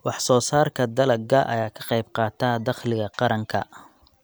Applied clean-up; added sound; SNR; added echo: none; none; none; none.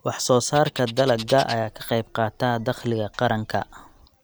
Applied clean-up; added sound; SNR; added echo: none; Bird; 17 dB; none.